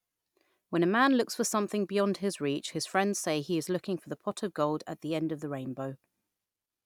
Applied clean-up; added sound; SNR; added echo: none; none; none; none.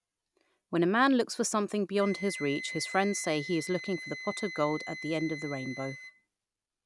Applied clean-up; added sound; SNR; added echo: none; Wind instrument, woodwind instrument; 12 dB; none.